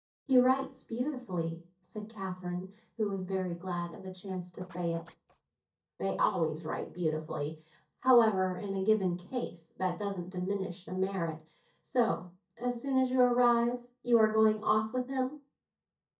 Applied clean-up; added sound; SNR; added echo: neural mask model DeepFilterNet 3.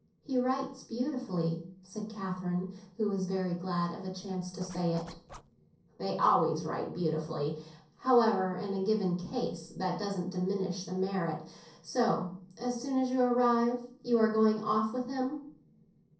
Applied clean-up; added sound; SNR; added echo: neural separator model SepFormer DNS4.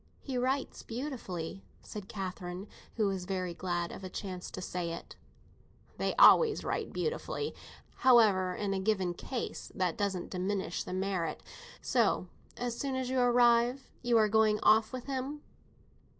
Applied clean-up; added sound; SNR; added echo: none; none; none; none.